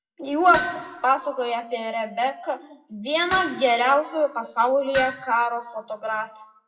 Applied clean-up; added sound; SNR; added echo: classical method WPE with log-MMSE.